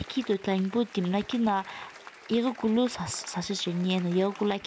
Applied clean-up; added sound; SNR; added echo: none; Applause / Crowd; 19 dB; none.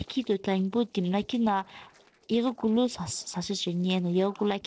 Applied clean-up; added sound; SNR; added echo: neural separator model SepFormer DNS4.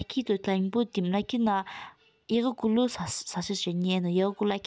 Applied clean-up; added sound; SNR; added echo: none; none; none; none.